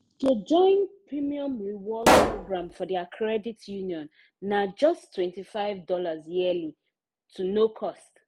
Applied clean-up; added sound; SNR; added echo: none; Explosion; -4 dB; none.